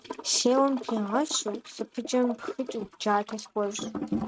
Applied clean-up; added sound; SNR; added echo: neural mask model RNNoise.